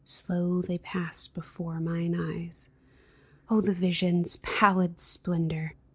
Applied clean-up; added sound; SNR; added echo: none; none; none; none.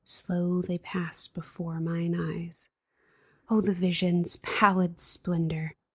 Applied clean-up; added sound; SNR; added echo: neural mask model Resemble Enhance denoiser.